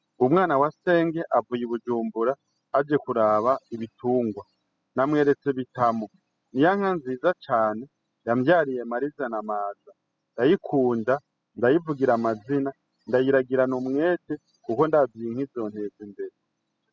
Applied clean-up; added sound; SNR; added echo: classical method spectral subtraction.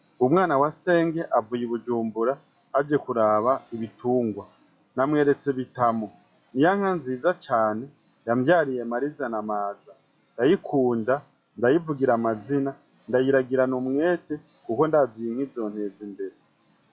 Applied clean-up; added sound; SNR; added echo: classical method log-MMSE.